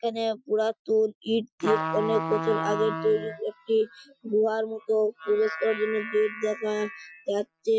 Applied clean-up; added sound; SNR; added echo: classical method Wiener filter.